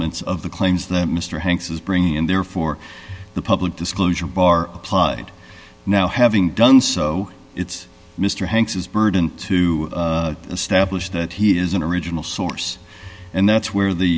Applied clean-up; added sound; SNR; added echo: none; none; none; none.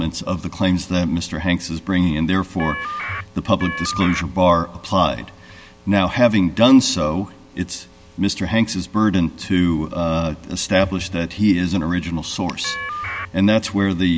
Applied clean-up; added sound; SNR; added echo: none; Telephone; 7 dB; none.